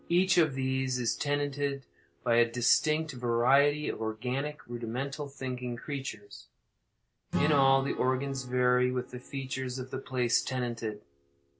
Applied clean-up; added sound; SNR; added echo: none; Acoustic guitar / Strum; 14 dB; none.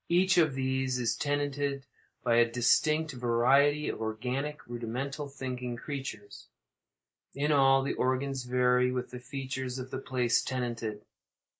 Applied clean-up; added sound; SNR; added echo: neural mask model Resemble Enhance denoiser.